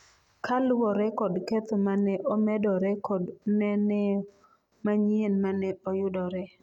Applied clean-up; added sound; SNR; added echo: none; none; none; none.